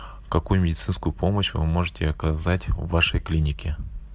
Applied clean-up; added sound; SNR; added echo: none; none; none; none.